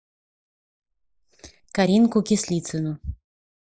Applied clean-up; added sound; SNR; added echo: neural mask model Resemble Enhance denoiser.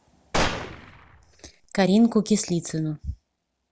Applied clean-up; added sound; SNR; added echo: none; Gunshot, gunfire; 4 dB; none.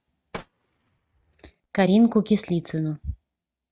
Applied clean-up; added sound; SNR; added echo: neural mask model RNNoise.